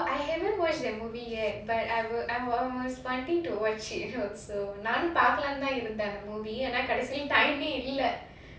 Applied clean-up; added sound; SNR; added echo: none; none; none; none.